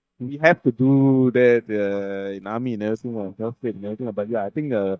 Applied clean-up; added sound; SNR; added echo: neural mask model DeepFilterNet 3.